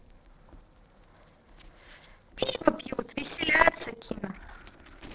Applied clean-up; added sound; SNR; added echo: neural separator model SepFormer DNS4.